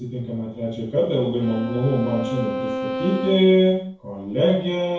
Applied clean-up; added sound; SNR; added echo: none; Bowed string instrument; 8 dB; reverberation time 0.5 s.